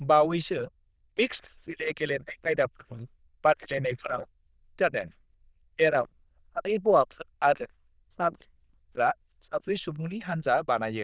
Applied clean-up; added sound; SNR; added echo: neural diffusion model UNIVERSE++.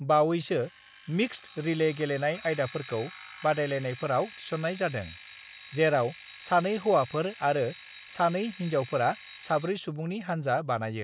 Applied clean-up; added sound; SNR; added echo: none; Alarm; 20 dB; none.